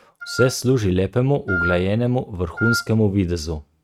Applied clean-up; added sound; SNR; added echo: neural mask model RNNoise.